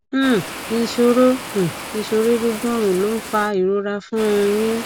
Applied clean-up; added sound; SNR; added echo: none; Water; 12 dB; none.